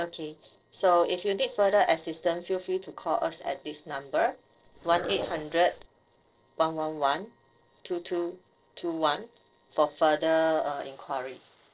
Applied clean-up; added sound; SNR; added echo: neural separator model SepFormer DNS4.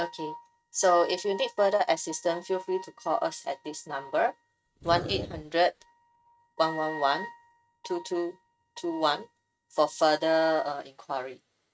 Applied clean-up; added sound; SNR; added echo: neural mask model RNNoise.